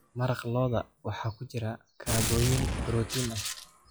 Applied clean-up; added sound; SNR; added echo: classical method log-MMSE.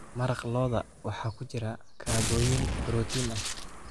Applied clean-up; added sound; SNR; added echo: none; Gunshot, gunfire; 3 dB; none.